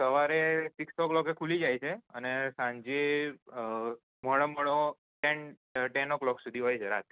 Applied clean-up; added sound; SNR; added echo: none; none; none; none.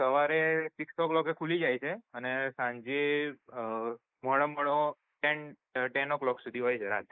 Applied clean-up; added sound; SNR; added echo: neural mask model Resemble Enhance denoiser.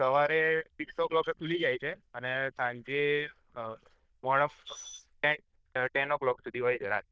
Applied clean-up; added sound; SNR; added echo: neural diffusion model UNIVERSE++.